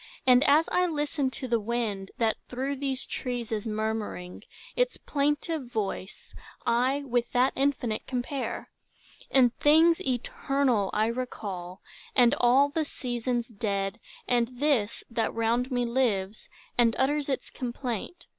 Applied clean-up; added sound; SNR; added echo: none; none; none; none.